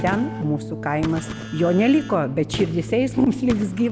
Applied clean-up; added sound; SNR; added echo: none; Gunshot, gunfire + Keyboard (musical); 10 dB; none.